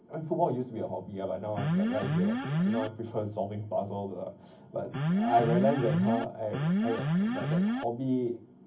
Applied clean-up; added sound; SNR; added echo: none; Alarm; -3 dB; reverberation time 0.3 s.